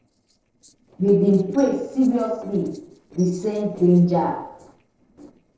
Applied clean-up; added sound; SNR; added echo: neural separator model SepFormer DNS4.